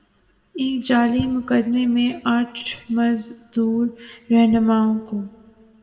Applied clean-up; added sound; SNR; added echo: none; none; none; reverberation time 1.0 s.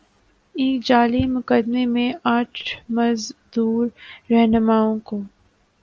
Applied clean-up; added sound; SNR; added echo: none; none; none; none.